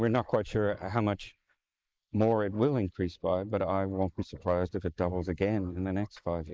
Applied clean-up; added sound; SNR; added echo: neural mask model Resemble Enhance denoiser.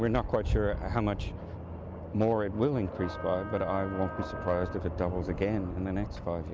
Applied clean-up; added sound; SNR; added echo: none; Wind instrument, woodwind instrument; 13 dB; none.